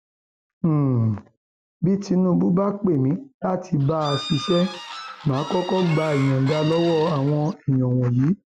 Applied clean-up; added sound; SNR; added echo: none; Bird / Fowl; 12 dB; none.